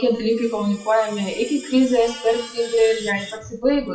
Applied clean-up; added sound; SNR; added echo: classical method WPE with log-MMSE.